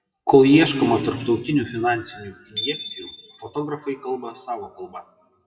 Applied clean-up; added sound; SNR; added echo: classical method WPE with log-MMSE.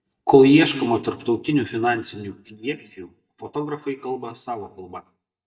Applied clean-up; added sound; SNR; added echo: neural mask model DeepFilterNet 3.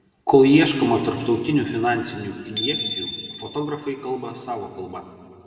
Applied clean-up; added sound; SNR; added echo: none; Bicycle bell; 10 dB; reverberation time 2.5 s.